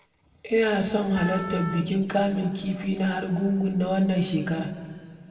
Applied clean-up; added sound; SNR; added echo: none; Wind instrument, woodwind instrument; 13 dB; reverberation time 2.0 s.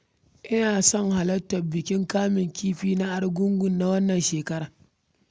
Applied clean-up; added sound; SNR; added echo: none; none; none; none.